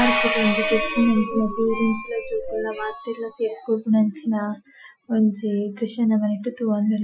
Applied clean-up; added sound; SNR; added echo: classical method Wiener filter.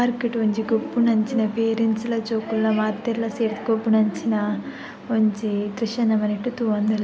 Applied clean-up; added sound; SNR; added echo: none; none; none; none.